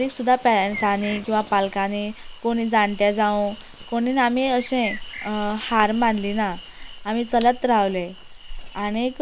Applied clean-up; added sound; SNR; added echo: none; Insect + Bird; 14 dB; none.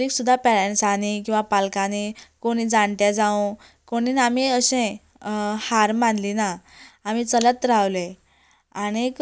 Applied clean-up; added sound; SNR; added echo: none; none; none; none.